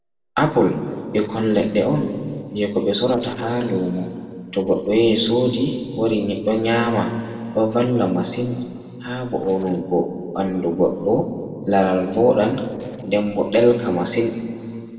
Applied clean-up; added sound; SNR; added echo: neural separator model SepFormer DNS4.